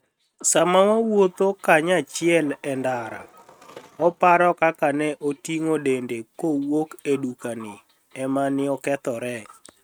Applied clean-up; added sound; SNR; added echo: neural mask model RNNoise.